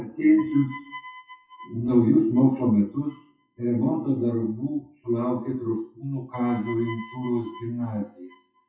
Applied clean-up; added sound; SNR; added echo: classical method WPE with log-MMSE.